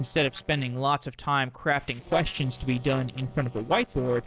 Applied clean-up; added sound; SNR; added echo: neural separator model SepFormer DNS4.